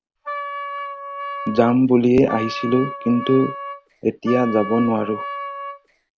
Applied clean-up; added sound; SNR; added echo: none; Wind instrument, woodwind instrument; 10 dB; none.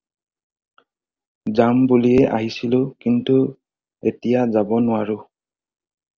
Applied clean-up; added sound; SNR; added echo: none; none; none; none.